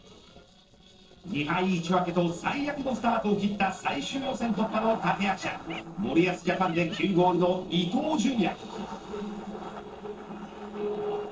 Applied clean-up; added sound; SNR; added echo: neural separator model SepFormer DNS4.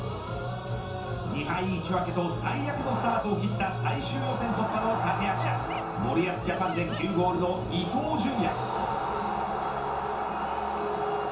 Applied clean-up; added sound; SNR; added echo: none; Dog; 15 dB; reverberation time 0.6 s.